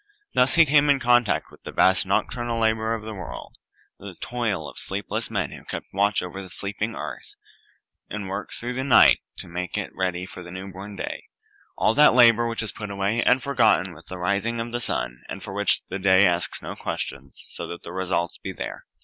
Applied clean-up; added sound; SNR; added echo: none; none; none; none.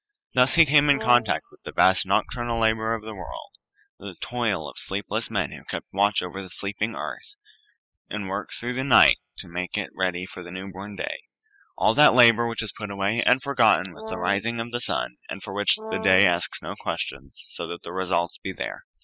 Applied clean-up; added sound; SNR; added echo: classical method spectral subtraction.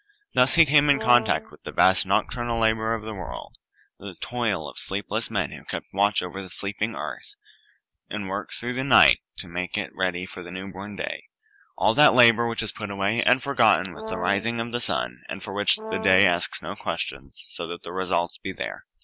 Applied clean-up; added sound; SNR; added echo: none; Brass instrument; 11 dB; none.